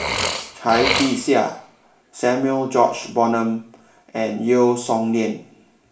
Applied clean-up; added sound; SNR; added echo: none; Burping, eructation; 9 dB; reverberation time 0.5 s.